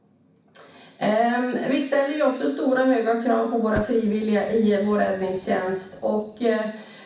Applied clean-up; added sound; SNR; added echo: none; Fire; 18 dB; reverberation time 0.6 s.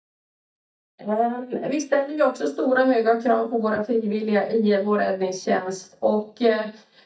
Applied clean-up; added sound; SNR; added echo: neural mask model DeepFilterNet 3.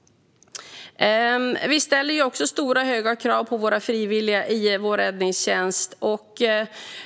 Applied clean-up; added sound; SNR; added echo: none; none; none; none.